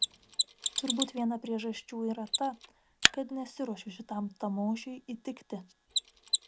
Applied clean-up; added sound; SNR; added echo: none; Mechanisms; -1 dB; none.